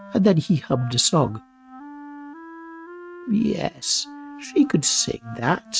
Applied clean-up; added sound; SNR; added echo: neural mask model RNNoise.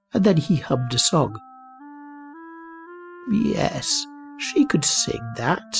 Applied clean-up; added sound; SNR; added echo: classical method spectral subtraction.